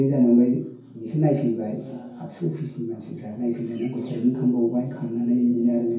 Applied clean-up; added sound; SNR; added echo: none; none; none; reverberation time 0.6 s.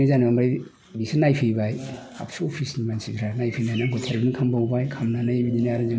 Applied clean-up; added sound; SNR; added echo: none; none; none; none.